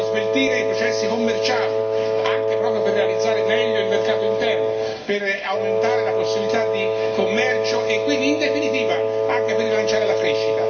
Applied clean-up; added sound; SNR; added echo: none; Wind instrument, woodwind instrument; -5 dB; reverberation time 2.0 s.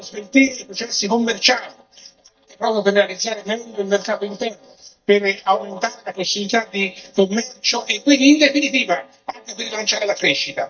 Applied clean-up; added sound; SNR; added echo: neural mask model DeepFilterNet 3.